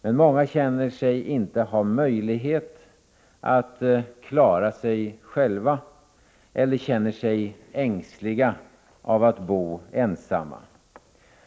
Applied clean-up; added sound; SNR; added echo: none; none; none; none.